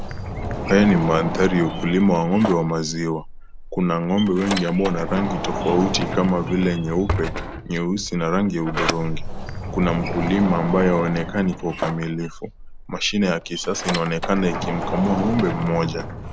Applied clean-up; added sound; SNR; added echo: none; Sliding door; 6 dB; none.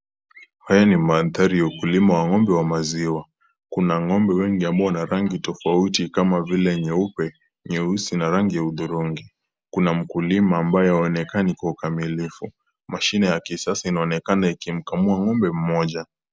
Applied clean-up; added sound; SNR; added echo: none; none; none; none.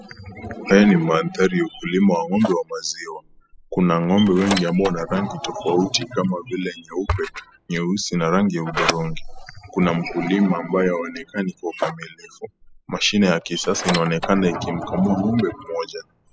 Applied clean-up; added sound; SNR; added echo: classical method spectral subtraction.